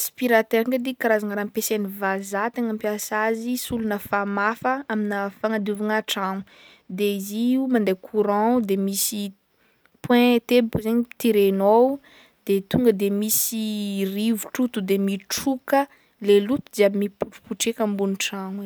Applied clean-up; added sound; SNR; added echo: none; none; none; none.